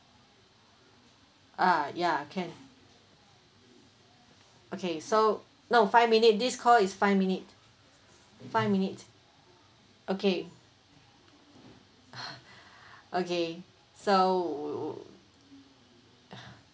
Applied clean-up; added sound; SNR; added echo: none; none; none; none.